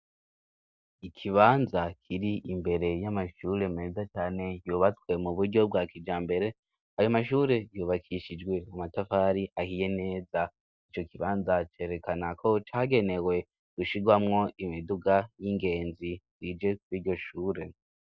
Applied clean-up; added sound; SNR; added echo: none; none; none; none.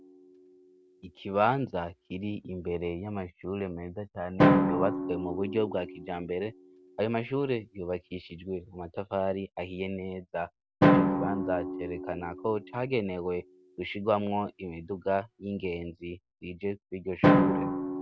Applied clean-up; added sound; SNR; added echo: none; Drum; -2 dB; none.